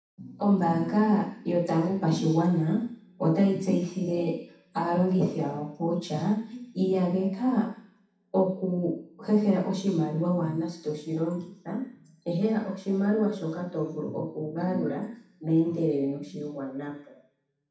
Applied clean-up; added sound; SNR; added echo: none; none; none; reverberation time 0.7 s.